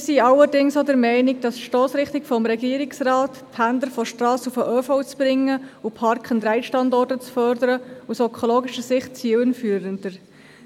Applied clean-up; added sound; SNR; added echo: none; none; none; none.